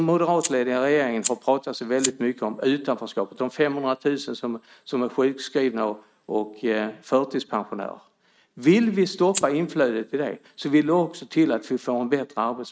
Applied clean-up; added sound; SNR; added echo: neural mask model RNNoise.